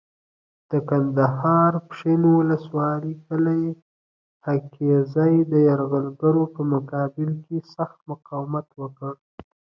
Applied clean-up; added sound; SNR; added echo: none; none; none; none.